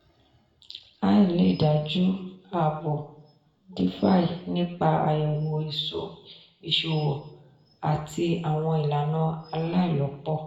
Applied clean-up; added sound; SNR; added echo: none; none; none; reverberation time 0.7 s.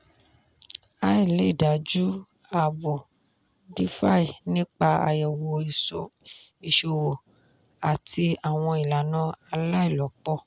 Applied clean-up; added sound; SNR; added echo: none; none; none; none.